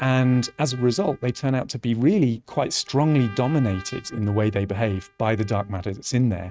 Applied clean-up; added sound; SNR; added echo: neural mask model RNNoise.